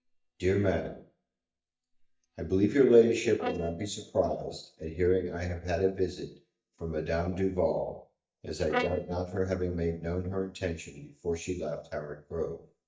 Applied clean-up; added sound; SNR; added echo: neural mask model DeepFilterNet 3.